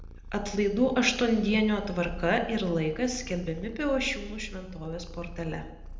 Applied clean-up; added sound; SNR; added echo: none; Purr; 13 dB; reverberation time 0.7 s.